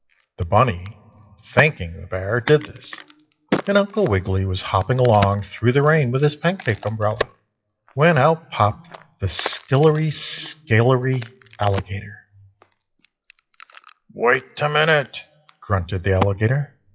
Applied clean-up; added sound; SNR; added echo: classical method WPE with log-MMSE.